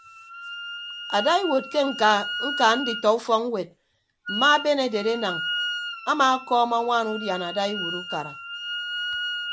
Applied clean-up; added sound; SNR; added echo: none; Wind instrument, woodwind instrument; 7 dB; none.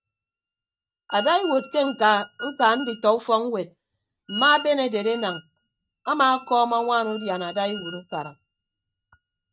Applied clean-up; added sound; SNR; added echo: neural mask model RNNoise.